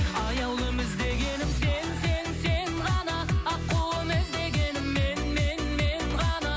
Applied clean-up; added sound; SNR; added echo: none; none; none; none.